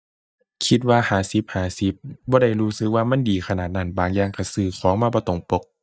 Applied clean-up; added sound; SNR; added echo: neural mask model DeepFilterNet 3.